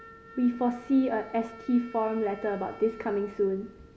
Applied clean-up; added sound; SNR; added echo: none; Wind instrument, woodwind instrument; 20 dB; none.